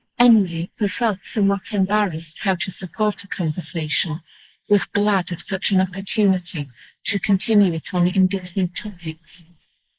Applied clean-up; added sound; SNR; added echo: neural mask model Resemble Enhance denoiser.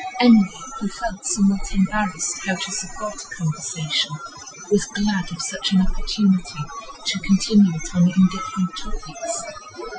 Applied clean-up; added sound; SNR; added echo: classical method Wiener filter.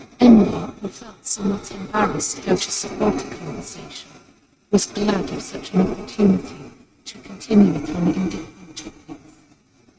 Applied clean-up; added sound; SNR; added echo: neural mask model RNNoise.